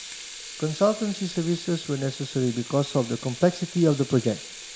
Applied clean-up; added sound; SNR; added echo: none; Sink (filling or washing) / Water tap, faucet; 14 dB; none.